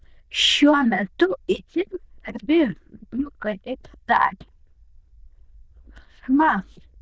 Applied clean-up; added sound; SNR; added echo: neural diffusion model UNIVERSE++.